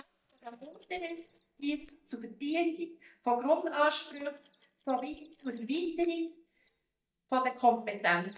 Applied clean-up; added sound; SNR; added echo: neural mask model DeepFilterNet 3.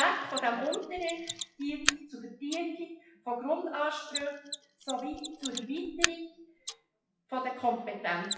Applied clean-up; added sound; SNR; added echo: classical method WPE with log-MMSE.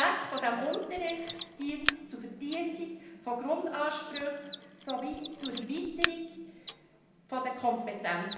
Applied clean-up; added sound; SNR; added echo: none; Mechanisms; 5 dB; reverberation time 0.9 s.